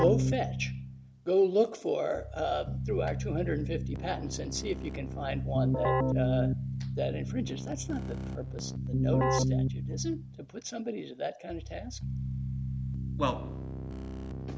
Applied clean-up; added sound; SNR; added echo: none; Keyboard (musical); -1 dB; none.